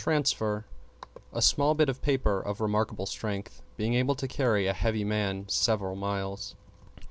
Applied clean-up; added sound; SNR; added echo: none; none; none; none.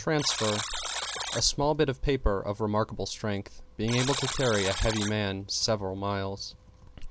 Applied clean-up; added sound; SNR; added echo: none; Alarm; 8 dB; none.